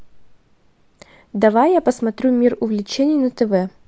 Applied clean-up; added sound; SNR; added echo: none; none; none; none.